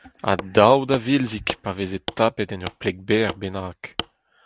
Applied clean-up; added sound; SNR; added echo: none; Wood; 13 dB; none.